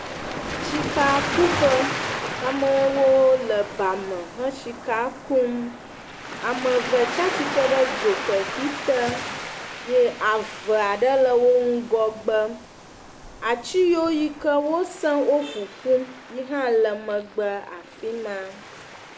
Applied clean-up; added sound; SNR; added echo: none; Waves, surf; 9 dB; none.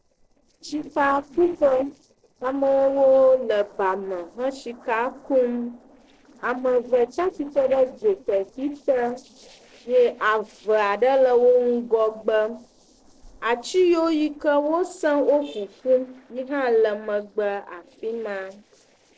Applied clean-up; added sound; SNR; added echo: neural separator model SepFormer DNS4.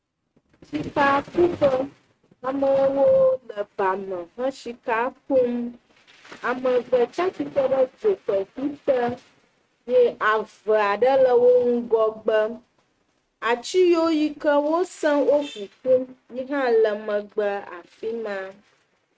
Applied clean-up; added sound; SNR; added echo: neural mask model RNNoise.